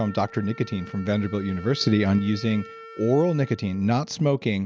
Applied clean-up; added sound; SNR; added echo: none; Wind instrument, woodwind instrument; 19 dB; none.